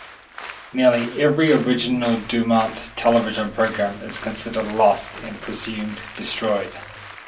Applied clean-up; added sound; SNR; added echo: none; Applause; 16 dB; reverberation time 0.2 s.